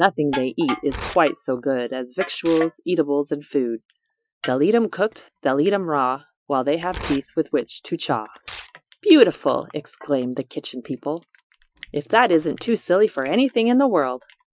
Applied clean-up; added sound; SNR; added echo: classical method Wiener filter.